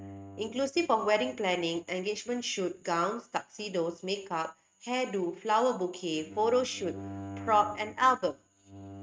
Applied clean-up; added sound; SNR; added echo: neural mask model RNNoise.